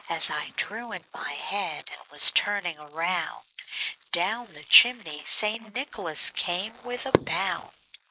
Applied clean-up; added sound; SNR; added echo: neural mask model Resemble Enhance denoiser.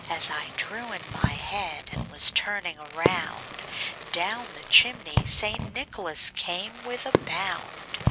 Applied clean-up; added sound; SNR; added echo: none; Fireworks; 6 dB; none.